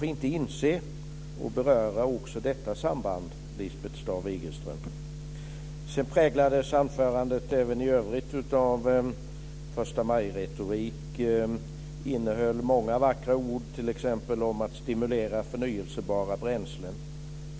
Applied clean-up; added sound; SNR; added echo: none; none; none; none.